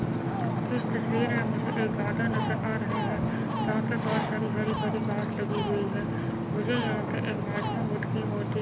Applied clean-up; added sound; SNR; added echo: none; Ocean; -4 dB; none.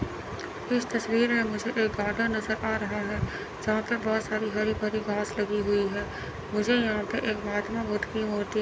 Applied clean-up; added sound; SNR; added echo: none; none; none; none.